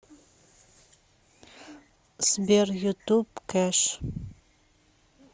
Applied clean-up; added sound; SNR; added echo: none; none; none; none.